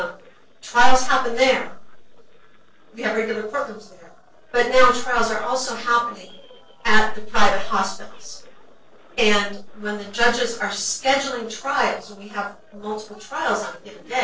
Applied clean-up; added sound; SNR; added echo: neural separator model SepFormer DNS4.